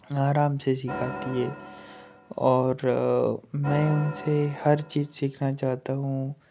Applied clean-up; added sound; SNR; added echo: none; Organ; 13 dB; none.